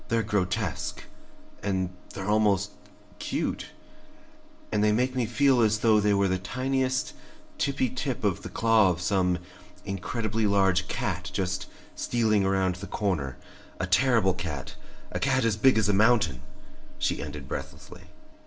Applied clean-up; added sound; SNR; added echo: none; none; none; reverberation time 0.5 s.